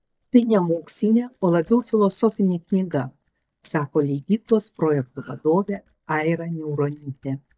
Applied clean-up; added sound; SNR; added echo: neural mask model DeepFilterNet 3.